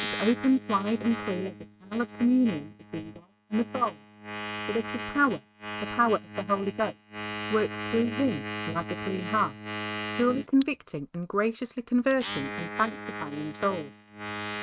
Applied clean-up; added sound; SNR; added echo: neural mask model RNNoise.